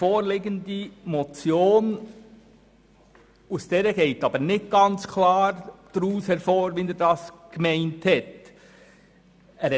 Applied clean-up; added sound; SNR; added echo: none; none; none; none.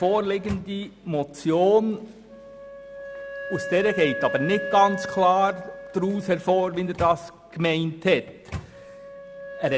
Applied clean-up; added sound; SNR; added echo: none; Microwave oven + Wind instrument, woodwind instrument; 12 dB; none.